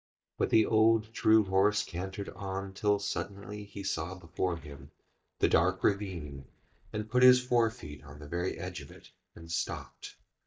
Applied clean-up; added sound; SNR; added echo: neural mask model DeepFilterNet 3.